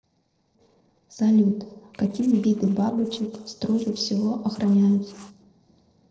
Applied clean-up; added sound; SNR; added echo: neural separator model SepFormer DNS4.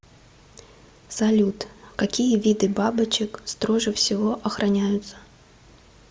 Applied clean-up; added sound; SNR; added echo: none; none; none; none.